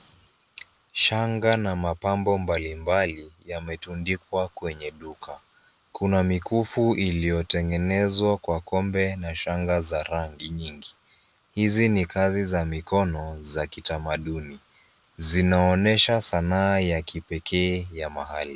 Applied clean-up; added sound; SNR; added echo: none; none; none; none.